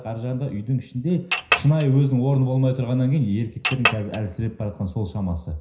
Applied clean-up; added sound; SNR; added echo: none; Chink, clink; 4 dB; reverberation time 0.5 s.